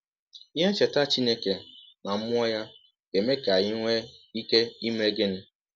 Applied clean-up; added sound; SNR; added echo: none; none; none; none.